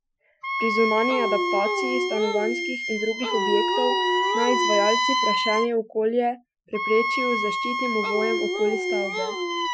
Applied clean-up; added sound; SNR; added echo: classical method Wiener filter.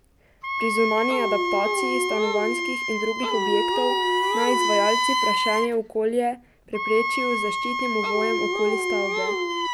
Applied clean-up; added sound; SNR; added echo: none; Wind instrument, woodwind instrument + Dog; -2 dB; none.